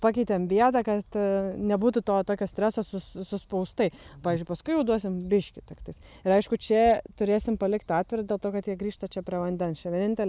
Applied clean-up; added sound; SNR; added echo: none; none; none; none.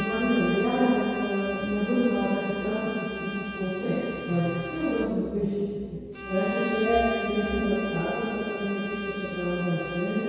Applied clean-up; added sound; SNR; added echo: none; Bowed string instrument; 9 dB; reverberation time 2.0 s.